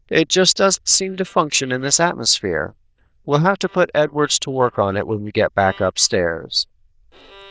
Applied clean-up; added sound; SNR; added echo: neural diffusion model UNIVERSE++.